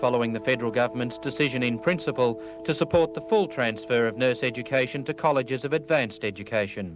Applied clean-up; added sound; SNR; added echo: none; none; none; none.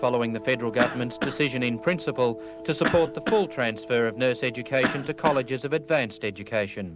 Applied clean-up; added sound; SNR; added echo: none; Cough; 7 dB; none.